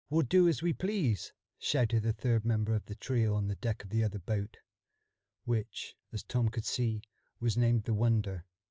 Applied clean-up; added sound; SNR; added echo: none; none; none; none.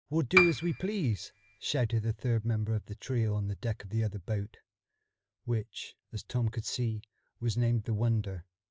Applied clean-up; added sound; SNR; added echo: none; Piano; 2 dB; none.